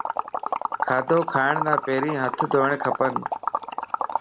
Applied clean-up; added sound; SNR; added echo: none; Liquid; 2 dB; none.